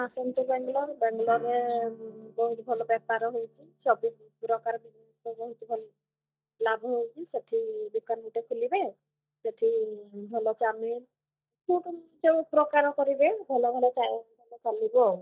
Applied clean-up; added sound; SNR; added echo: neural mask model DeepFilterNet 3.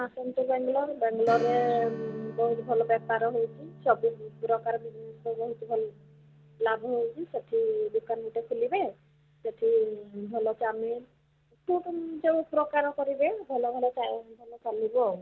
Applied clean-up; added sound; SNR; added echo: none; Strum; 18 dB; none.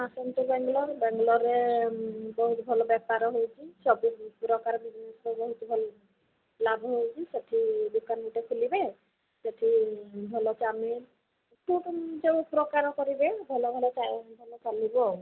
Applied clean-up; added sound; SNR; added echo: none; none; none; none.